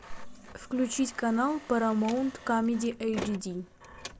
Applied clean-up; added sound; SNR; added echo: none; Printer; 15 dB; none.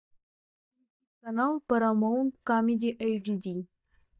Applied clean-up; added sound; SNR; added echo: neural mask model DeepFilterNet 3.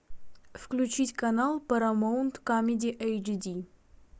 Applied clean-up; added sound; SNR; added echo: none; none; none; none.